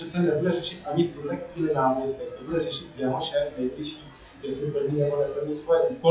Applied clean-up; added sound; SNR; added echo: classical method WPE with log-MMSE.